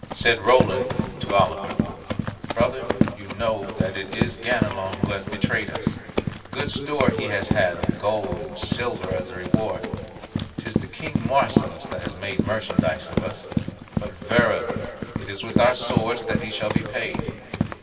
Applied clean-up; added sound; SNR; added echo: none; Run; 1 dB; reverberation time 2.6 s.